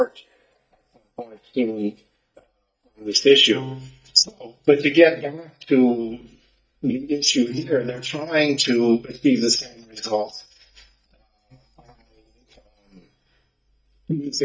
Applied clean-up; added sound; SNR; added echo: neural mask model DeepFilterNet 3.